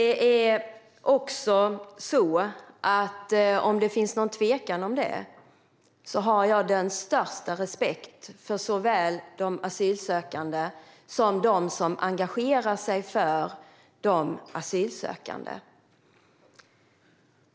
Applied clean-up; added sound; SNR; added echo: none; none; none; none.